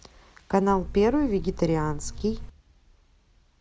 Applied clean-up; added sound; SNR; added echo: none; Buzz; 8 dB; none.